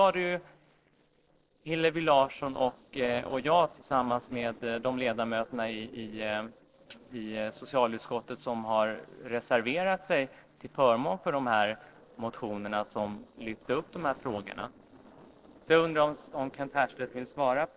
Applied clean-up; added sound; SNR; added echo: neural separator model SepFormer DNS4.